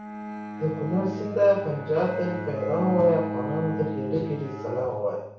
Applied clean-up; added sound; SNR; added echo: none; Bowed string instrument; 8 dB; reverberation time 0.6 s.